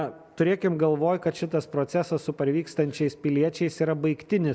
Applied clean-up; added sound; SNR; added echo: none; none; none; none.